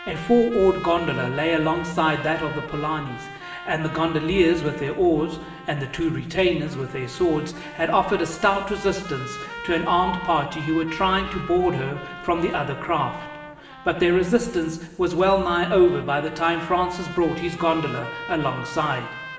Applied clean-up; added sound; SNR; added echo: none; Trumpet; 14 dB; reverberation time 2.7 s.